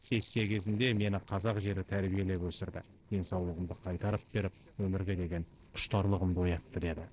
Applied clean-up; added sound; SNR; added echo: neural separator model SepFormer DNS4.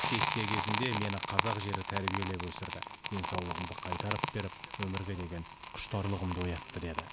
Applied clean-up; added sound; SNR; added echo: none; Crackle; -2 dB; none.